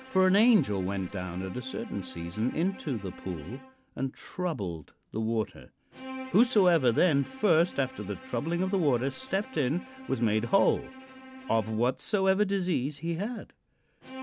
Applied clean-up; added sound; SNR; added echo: none; Bowed string instrument; 18 dB; none.